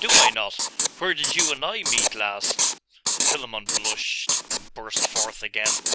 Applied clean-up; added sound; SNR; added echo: none; Writing; -5 dB; none.